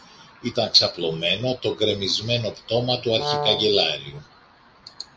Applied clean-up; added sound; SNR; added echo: none; Brass instrument; 6 dB; none.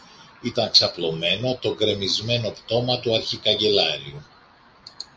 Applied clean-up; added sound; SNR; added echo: none; none; none; none.